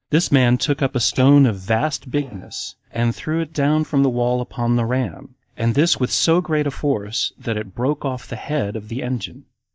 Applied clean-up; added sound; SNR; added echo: neural mask model DeepFilterNet 3.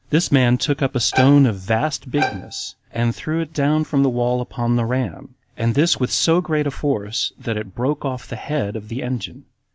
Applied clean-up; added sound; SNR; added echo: none; Bowed string instrument; 8 dB; none.